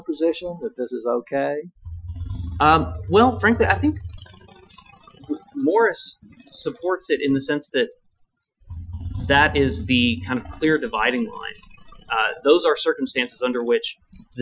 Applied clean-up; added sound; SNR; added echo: classical method Wiener filter.